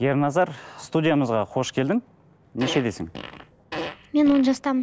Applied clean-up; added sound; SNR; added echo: none; Fart; 12 dB; none.